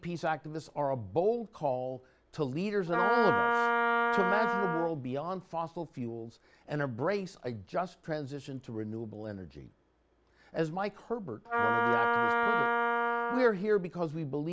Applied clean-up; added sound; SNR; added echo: none; Wind instrument, woodwind instrument; -4 dB; none.